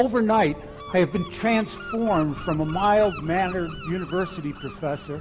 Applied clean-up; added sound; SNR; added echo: none; Gull, seagull; 14 dB; none.